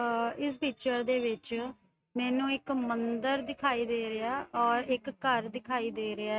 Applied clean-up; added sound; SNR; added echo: neural mask model RNNoise.